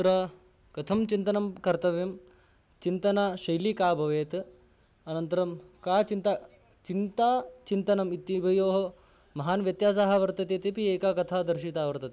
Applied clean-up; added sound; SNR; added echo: none; none; none; none.